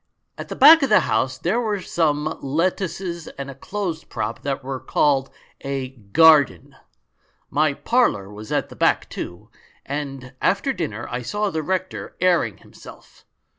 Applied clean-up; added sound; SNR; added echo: none; none; none; none.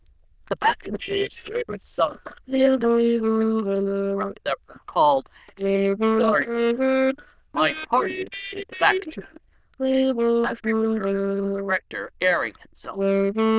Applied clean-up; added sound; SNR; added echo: neural diffusion model UNIVERSE++.